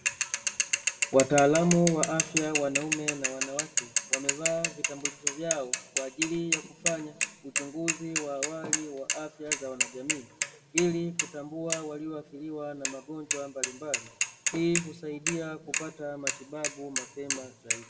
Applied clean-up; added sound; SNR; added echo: none; Mechanisms / Bicycle; 1 dB; reverberation time 0.5 s.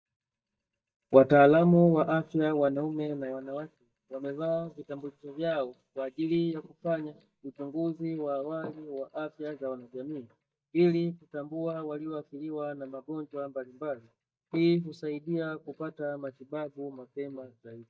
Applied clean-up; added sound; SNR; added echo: neural mask model DeepFilterNet 3.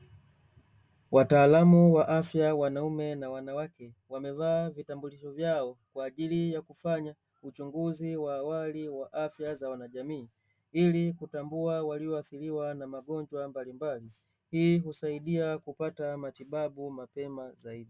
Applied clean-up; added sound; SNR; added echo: none; none; none; none.